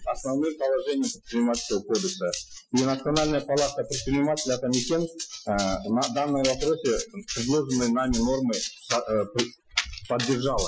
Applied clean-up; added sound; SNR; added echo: classical method Wiener filter.